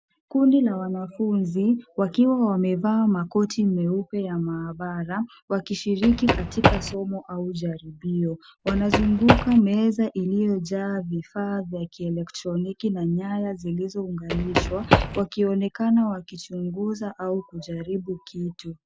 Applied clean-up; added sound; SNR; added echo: none; Run; -1 dB; none.